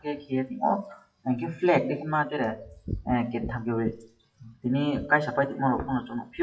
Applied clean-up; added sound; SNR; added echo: classical method WPE with log-MMSE.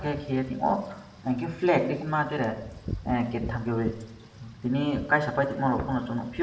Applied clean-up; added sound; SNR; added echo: none; Wind / Rain; 14 dB; reverberation time 0.7 s.